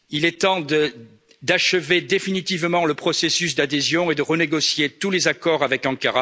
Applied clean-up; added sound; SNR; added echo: none; none; none; none.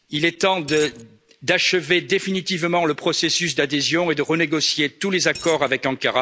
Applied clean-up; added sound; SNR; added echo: none; Coin (dropping); 14 dB; none.